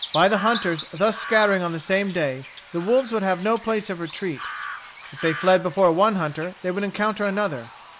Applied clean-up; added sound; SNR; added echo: none; Chirp, tweet; 14 dB; none.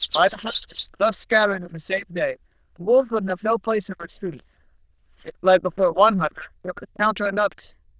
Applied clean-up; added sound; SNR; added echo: neural diffusion model UNIVERSE++.